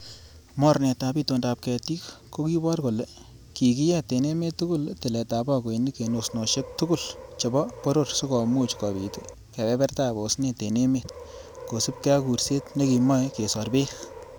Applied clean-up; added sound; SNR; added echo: none; Subway, metro, underground; 17 dB; none.